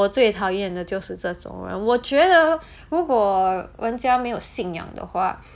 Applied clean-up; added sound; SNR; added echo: none; none; none; none.